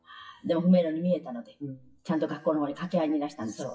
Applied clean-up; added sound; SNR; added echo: classical method WPE with log-MMSE.